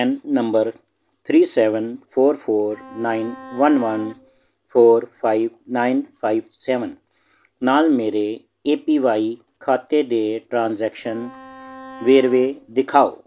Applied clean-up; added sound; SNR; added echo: none; Bowed string instrument; 19 dB; none.